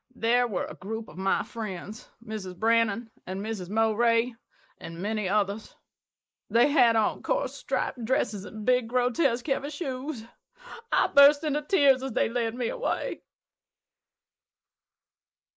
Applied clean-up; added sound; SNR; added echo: neural mask model Resemble Enhance denoiser.